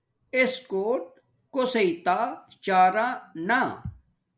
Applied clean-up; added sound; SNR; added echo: none; none; none; none.